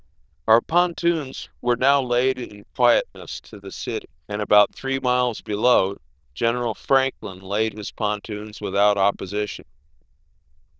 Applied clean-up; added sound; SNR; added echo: neural diffusion model UNIVERSE++.